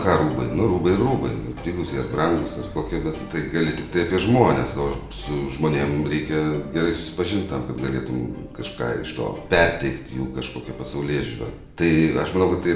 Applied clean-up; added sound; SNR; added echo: none; none; none; reverberation time 0.7 s.